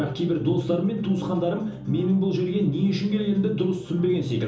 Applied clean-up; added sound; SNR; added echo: none; none; none; reverberation time 1.2 s.